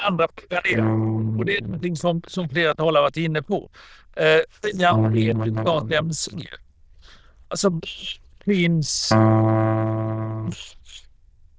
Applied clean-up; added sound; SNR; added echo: neural diffusion model UNIVERSE++.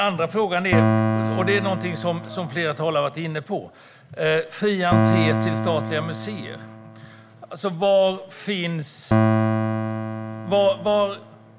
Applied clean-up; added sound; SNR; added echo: none; Piano; 1 dB; none.